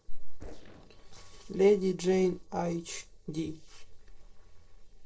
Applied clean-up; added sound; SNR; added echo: neural separator model SepFormer DNS4.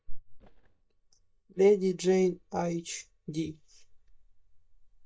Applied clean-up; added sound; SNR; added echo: neural mask model DeepFilterNet 3.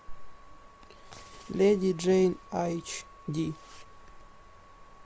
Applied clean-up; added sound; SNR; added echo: none; none; none; none.